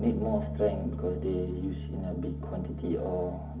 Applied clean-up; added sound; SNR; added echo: none; Bass guitar; 4 dB; reverberation time 0.4 s.